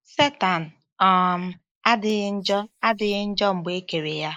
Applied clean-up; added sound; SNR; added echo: neural mask model Resemble Enhance denoiser.